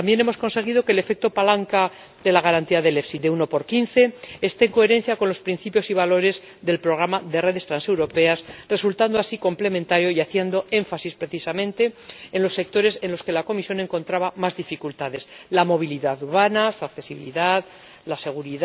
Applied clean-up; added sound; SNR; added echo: none; none; none; none.